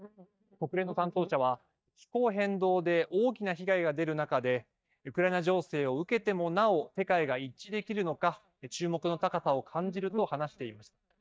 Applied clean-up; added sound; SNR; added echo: neural mask model DeepFilterNet 3.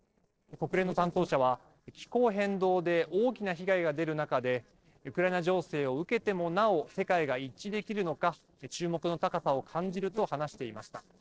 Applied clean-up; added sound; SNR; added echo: neural separator model SepFormer DNS4.